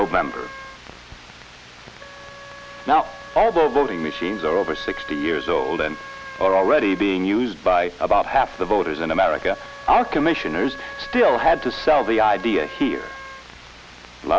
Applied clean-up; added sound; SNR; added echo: none; Wind instrument, woodwind instrument; 16 dB; none.